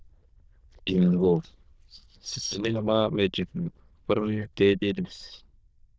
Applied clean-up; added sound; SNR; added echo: neural diffusion model UNIVERSE++.